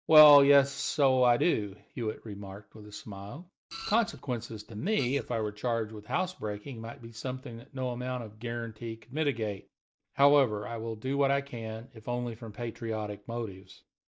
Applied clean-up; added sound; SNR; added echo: neural mask model DeepFilterNet 3.